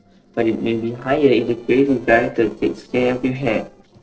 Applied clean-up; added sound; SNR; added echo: neural separator model SepFormer DNS4.